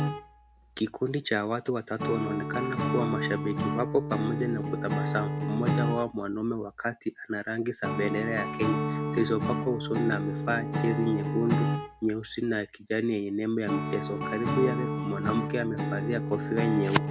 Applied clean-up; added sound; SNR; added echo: none; Acoustic guitar / Strum; 1 dB; none.